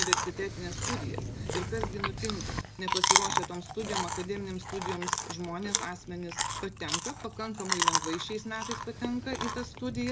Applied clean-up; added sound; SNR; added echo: none; Chewing, mastication; -4 dB; none.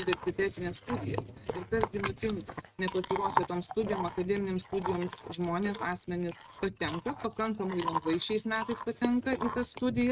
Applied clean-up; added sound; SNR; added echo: neural mask model RNNoise.